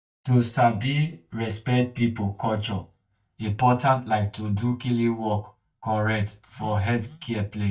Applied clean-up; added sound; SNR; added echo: neural mask model DeepFilterNet 3.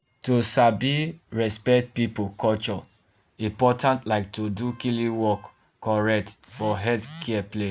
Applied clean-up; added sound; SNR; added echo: none; none; none; none.